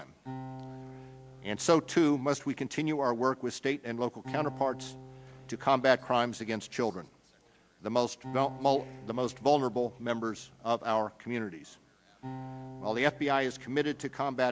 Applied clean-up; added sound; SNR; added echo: none; Acoustic guitar; 16 dB; none.